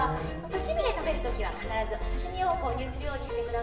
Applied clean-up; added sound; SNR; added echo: none; none; none; reverberation time 0.8 s.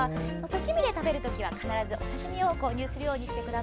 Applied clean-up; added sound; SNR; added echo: none; none; none; none.